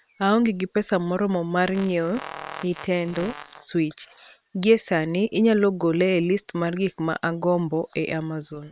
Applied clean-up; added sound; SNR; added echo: neural separator model SepFormer WHAM!.